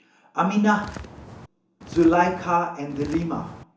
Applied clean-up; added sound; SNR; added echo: none; Walk, footsteps; 15 dB; reverberation time 0.7 s.